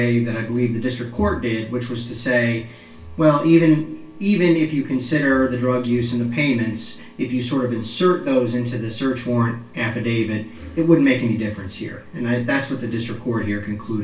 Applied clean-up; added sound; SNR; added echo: none; none; none; reverberation time 0.3 s.